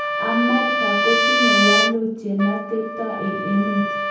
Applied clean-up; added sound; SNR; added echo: none; Trumpet; -2 dB; reverberation time 0.9 s.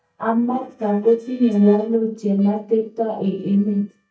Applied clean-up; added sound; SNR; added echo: neural mask model DeepFilterNet 3.